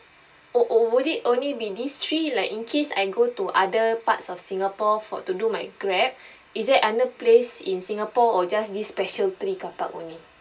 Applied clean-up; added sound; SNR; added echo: none; none; none; reverberation time 0.2 s.